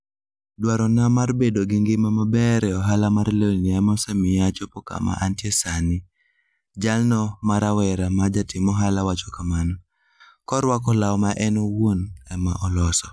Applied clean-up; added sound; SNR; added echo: none; none; none; none.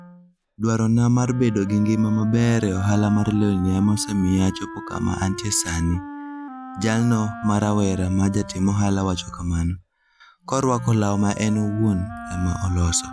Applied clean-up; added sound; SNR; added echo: none; Wind instrument, woodwind instrument; 15 dB; none.